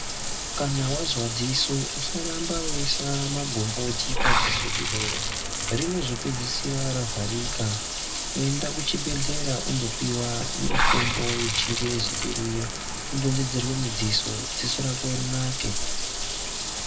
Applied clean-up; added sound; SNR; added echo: none; Bathtub (filling or washing) / Water; -2 dB; reverberation time 0.2 s.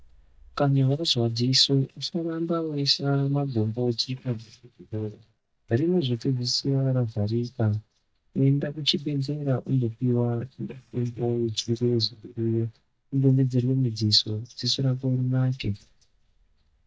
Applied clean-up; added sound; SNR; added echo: neural mask model DeepFilterNet 3.